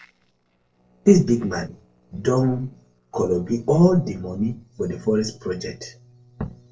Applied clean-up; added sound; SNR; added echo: neural separator model SepFormer DNS4.